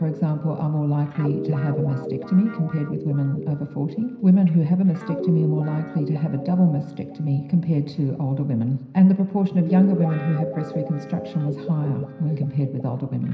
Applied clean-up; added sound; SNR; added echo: none; Guitar; 12 dB; reverberation time 0.9 s.